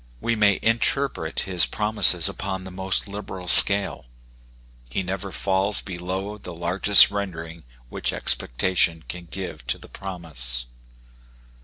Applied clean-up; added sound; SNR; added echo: none; none; none; none.